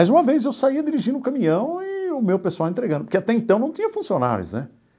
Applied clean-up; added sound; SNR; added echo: none; none; none; none.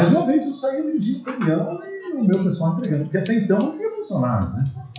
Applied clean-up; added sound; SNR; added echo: classical method WPE with log-MMSE.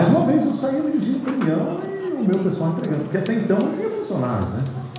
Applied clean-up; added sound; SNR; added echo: none; Sink (filling or washing) / Water tap, faucet / Water; 19 dB; reverberation time 1.1 s.